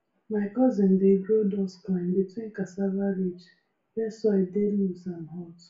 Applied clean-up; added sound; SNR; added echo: none; none; none; reverberation time 0.3 s.